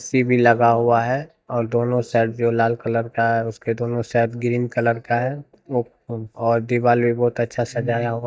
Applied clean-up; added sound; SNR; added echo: neural mask model DeepFilterNet 3.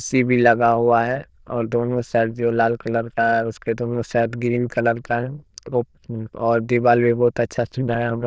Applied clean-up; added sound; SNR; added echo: neural diffusion model UNIVERSE++.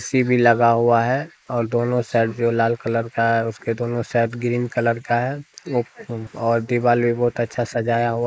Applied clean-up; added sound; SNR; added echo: neural mask model Resemble Enhance denoiser.